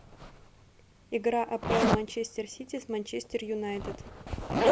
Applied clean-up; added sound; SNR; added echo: none; Zipper (clothing); -1 dB; none.